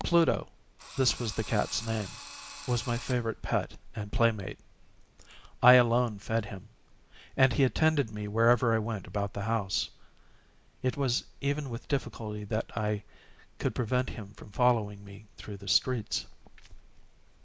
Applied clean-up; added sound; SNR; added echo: none; Drill; 15 dB; none.